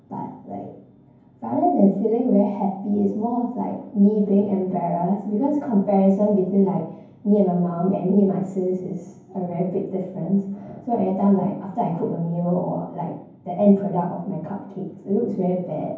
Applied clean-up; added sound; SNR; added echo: none; none; none; reverberation time 0.9 s.